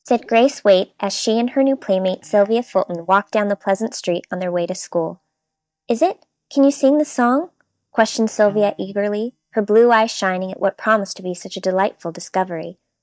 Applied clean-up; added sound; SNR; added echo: neural mask model DeepFilterNet 3.